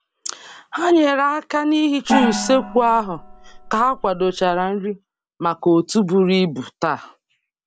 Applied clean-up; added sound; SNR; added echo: none; Gong; 7 dB; none.